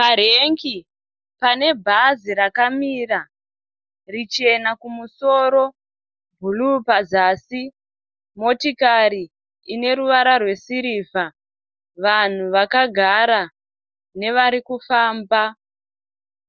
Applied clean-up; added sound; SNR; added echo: none; none; none; none.